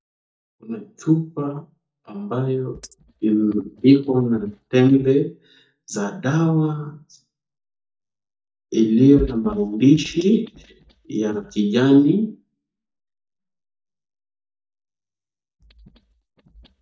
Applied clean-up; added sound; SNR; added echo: neural mask model DeepFilterNet 3.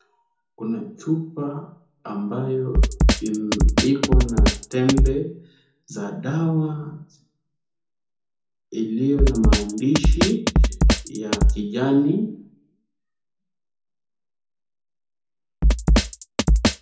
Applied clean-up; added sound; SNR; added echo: none; Drum kit; -4 dB; reverberation time 0.5 s.